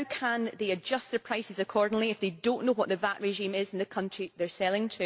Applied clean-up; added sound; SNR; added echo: none; none; none; none.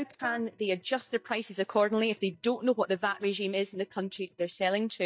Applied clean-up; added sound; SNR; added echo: neural mask model DeepFilterNet 3.